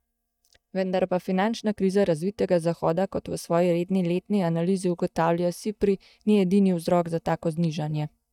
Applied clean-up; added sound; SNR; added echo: neural mask model DeepFilterNet 3.